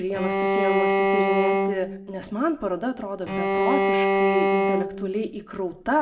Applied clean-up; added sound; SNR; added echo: none; Bowed string instrument; -4 dB; reverberation time 0.4 s.